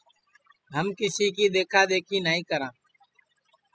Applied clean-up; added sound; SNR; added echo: classical method spectral subtraction.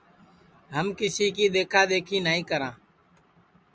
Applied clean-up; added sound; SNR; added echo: none; none; none; none.